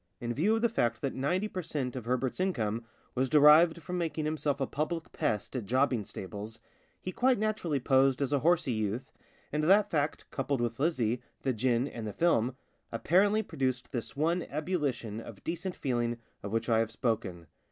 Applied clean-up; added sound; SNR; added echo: none; none; none; none.